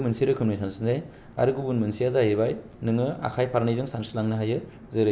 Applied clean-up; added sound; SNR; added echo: none; none; none; none.